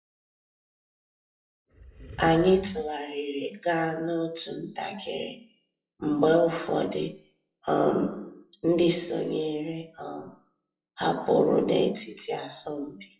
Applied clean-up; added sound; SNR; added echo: classical method WPE with log-MMSE.